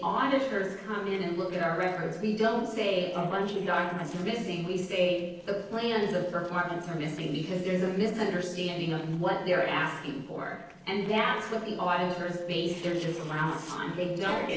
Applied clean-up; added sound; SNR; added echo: neural separator model SepFormer DNS4.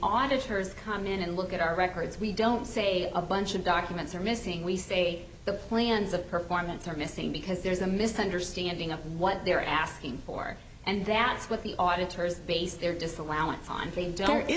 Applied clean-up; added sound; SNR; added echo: none; none; none; none.